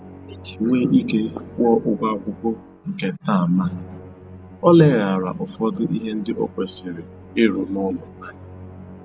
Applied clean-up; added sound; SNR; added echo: none; Musical instrument; 19 dB; none.